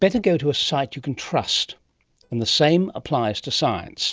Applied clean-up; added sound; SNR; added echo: neural separator model SepFormer DNS4.